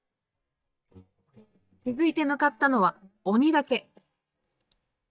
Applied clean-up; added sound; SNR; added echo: neural mask model DeepFilterNet 3.